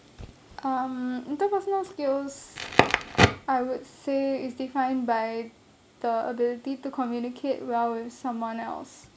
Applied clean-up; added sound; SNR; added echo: none; Crackle; -3 dB; none.